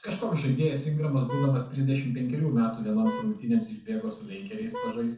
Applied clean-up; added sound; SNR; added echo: none; Vehicle horn, car horn, honking; 14 dB; reverberation time 0.7 s.